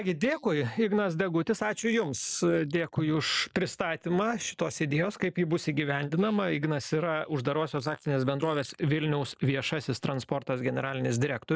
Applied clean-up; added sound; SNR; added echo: neural mask model Resemble Enhance denoiser.